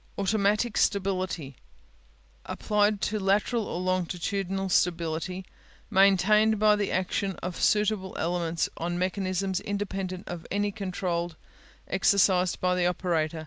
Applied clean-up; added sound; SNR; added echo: none; none; none; none.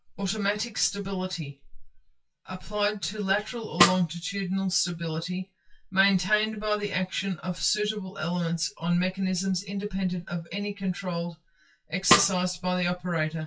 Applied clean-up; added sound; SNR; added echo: classical method WPE with log-MMSE.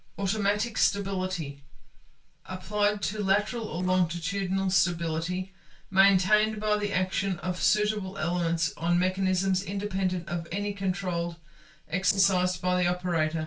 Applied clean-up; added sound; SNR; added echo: neural separator model SepFormer DNS4.